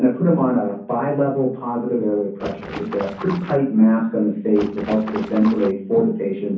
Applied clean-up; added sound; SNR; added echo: none; Water / Splash, splatter; 12 dB; reverberation time 0.6 s.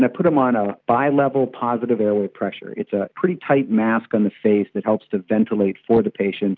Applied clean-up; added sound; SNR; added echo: none; none; none; none.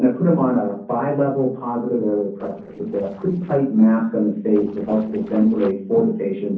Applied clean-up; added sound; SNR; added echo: neural separator model SepFormer DNS4.